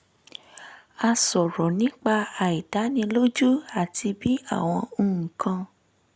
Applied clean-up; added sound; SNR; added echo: none; none; none; none.